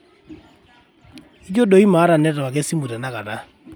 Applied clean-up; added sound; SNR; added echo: none; none; none; none.